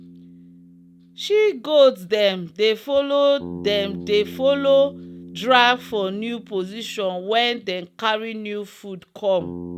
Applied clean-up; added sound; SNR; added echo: none; Bass guitar; 17 dB; none.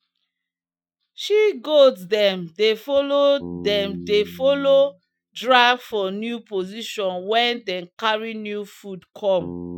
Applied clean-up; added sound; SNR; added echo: classical method Wiener filter.